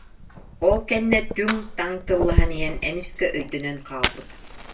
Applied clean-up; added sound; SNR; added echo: none; Fire; 1 dB; reverberation time 0.2 s.